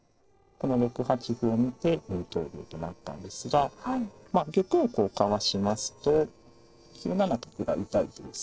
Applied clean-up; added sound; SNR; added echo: neural separator model SepFormer DNS4.